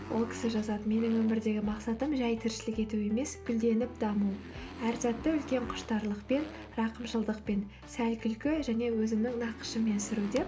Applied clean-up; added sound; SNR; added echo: none; Motorcycle; 16 dB; none.